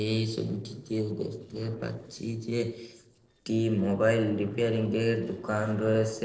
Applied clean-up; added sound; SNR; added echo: neural separator model SepFormer DNS4.